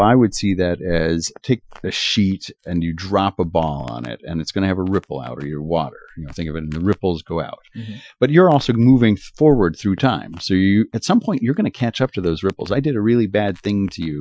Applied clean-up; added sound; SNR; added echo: classical method Wiener filter.